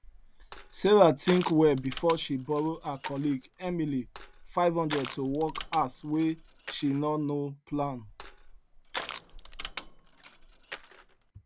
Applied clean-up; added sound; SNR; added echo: none; Crushing; 14 dB; none.